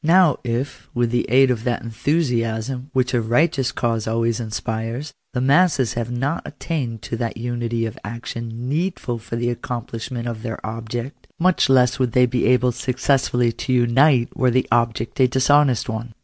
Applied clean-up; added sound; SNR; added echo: none; none; none; none.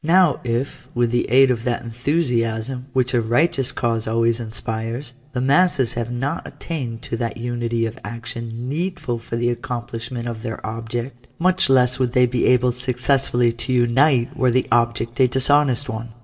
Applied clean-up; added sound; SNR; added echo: none; none; none; reverberation time 0.3 s.